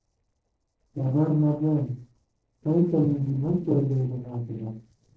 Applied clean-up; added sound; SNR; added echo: neural separator model SepFormer DNS4.